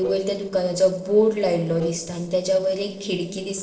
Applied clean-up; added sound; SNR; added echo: neural separator model SepFormer DNS4.